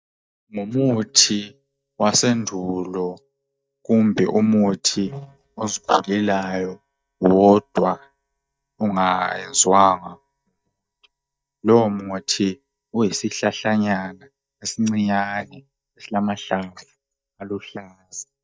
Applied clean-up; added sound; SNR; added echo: neural mask model DeepFilterNet 3.